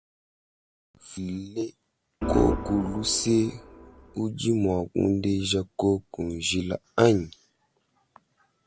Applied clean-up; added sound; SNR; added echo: none; Organ; 4 dB; none.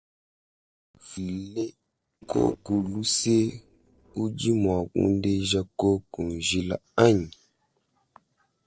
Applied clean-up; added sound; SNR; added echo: neural separator model SepFormer DNS4.